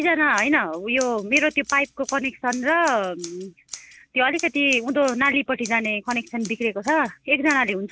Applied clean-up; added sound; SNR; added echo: none; Scissors; 19 dB; none.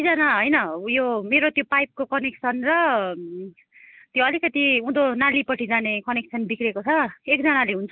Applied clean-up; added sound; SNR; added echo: none; none; none; none.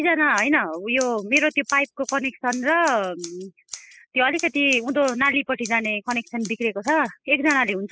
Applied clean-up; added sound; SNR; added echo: classical method spectral subtraction.